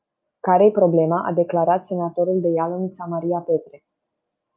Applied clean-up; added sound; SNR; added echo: none; none; none; none.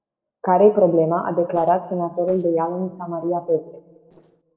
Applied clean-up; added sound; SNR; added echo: neural separator model SepFormer DNS4.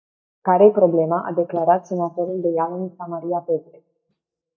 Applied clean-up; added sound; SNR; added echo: neural mask model DeepFilterNet 3.